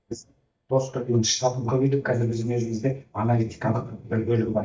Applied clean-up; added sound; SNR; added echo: neural mask model DeepFilterNet 3.